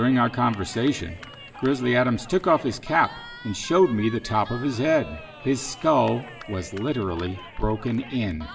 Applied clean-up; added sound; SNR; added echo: none; Cheering; 18 dB; reverberation time 1.8 s.